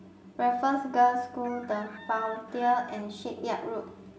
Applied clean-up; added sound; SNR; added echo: none; Chicken, rooster; 20 dB; reverberation time 0.5 s.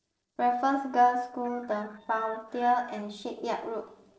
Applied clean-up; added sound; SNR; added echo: neural separator model SepFormer DNS4.